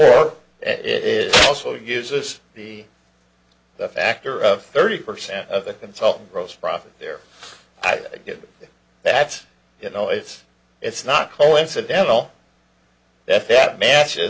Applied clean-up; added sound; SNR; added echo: none; none; none; none.